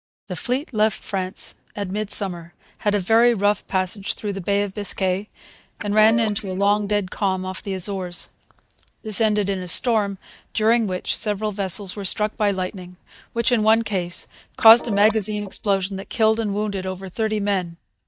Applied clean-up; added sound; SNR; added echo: neural mask model DeepFilterNet 3.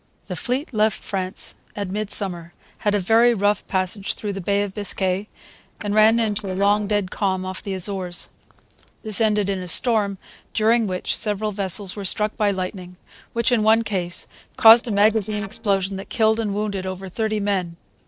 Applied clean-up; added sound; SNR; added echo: neural separator model SepFormer DNS4.